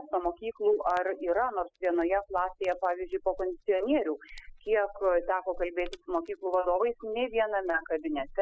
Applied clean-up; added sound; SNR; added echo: classical method spectral subtraction.